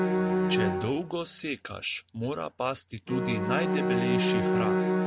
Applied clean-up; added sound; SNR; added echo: none; Bowed string instrument; -4 dB; none.